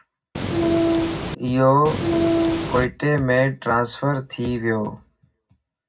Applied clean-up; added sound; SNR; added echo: none; Train; -2 dB; reverberation time 0.4 s.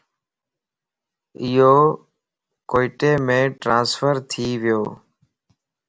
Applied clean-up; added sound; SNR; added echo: none; none; none; none.